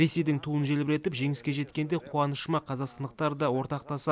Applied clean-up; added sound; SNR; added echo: none; none; none; none.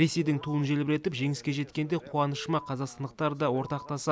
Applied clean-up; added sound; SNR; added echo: none; Alarm; 16 dB; none.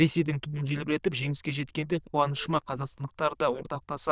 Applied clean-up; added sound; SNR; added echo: neural diffusion model UNIVERSE++.